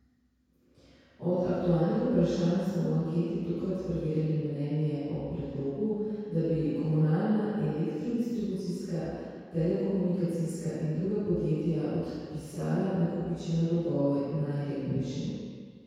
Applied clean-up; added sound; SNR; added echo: none; none; none; reverberation time 2.0 s.